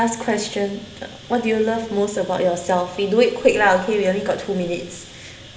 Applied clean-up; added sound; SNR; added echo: none; none; none; reverberation time 0.8 s.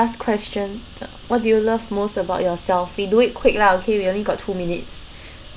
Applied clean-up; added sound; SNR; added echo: none; none; none; none.